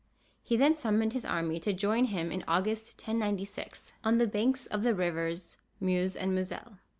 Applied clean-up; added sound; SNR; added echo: none; none; none; none.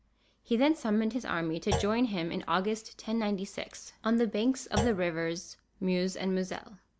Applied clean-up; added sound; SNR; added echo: none; Thump, thud; 9 dB; none.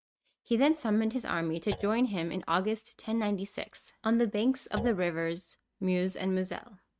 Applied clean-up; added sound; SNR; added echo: neural mask model RNNoise.